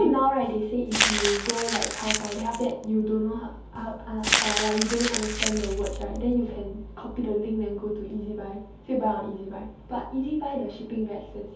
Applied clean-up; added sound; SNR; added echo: none; Crumpling, crinkling; 1 dB; reverberation time 0.5 s.